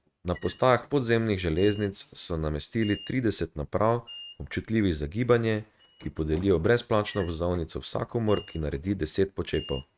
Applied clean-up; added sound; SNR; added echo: neural mask model RNNoise.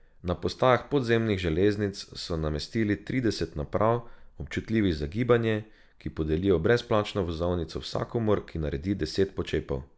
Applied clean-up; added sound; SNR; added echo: none; none; none; none.